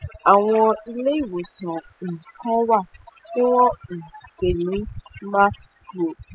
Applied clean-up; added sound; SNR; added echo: classical method spectral subtraction.